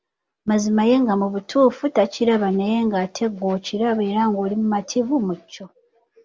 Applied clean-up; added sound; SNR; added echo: none; none; none; none.